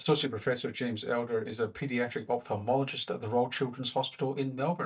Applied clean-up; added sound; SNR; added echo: neural mask model DeepFilterNet 3.